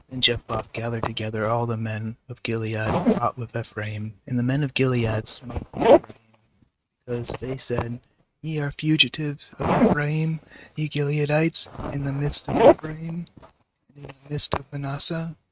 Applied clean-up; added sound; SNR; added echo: neural mask model RNNoise.